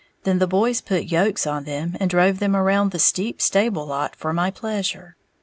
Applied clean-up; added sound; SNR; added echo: none; none; none; none.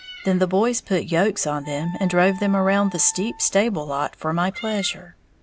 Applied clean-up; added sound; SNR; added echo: none; Meow + Wind instrument, woodwind instrument; 20 dB; none.